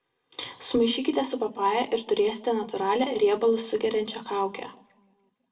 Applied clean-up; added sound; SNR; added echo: none; none; none; reverberation time 0.6 s.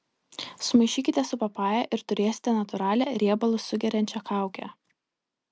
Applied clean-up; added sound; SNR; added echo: none; none; none; none.